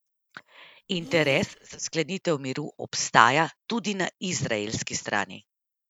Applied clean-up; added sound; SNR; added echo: neural mask model DeepFilterNet 3.